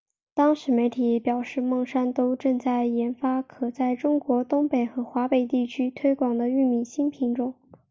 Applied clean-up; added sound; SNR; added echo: none; none; none; none.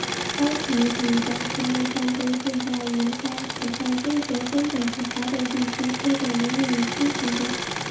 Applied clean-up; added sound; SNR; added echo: none; Engine / Mechanisms; 4 dB; reverberation time 0.7 s.